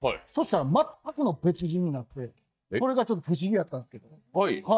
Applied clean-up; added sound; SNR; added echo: neural mask model DeepFilterNet 3.